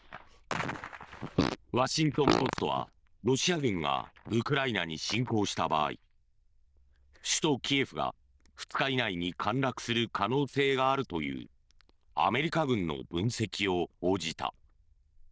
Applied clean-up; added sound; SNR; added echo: neural diffusion model UNIVERSE++.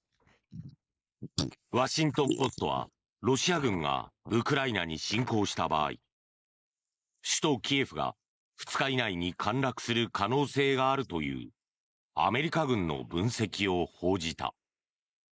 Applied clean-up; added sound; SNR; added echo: neural mask model Resemble Enhance denoiser.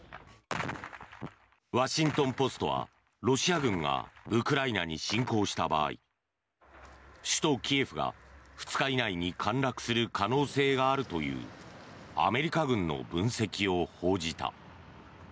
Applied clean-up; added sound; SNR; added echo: none; none; none; none.